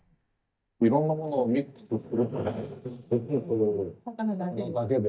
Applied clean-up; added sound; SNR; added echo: neural mask model DeepFilterNet 3.